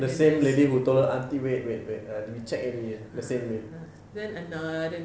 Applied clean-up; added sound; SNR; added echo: none; none; none; none.